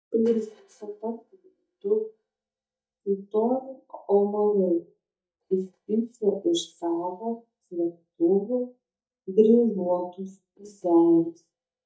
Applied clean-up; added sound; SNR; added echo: neural mask model DeepFilterNet 3.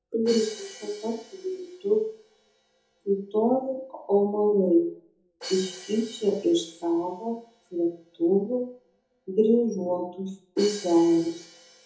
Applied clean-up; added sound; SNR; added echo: none; Crash cymbal; 20 dB; reverberation time 0.6 s.